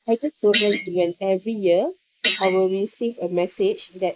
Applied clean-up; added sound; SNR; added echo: neural mask model Resemble Enhance denoiser.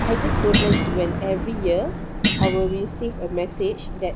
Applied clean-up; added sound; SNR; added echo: none; Car passing by + Thump, thud; -2 dB; none.